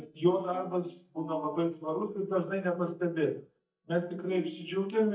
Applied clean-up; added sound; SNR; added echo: neural mask model DeepFilterNet 3.